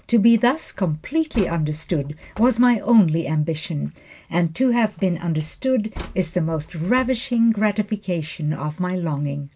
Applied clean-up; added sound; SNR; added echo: none; Slam; 20 dB; none.